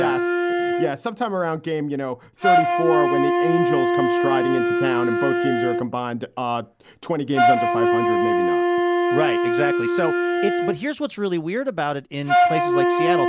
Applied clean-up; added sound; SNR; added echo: none; Wind instrument, woodwind instrument; -5 dB; none.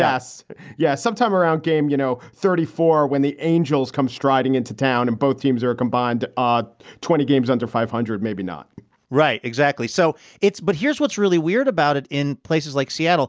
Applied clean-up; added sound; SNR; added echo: none; none; none; none.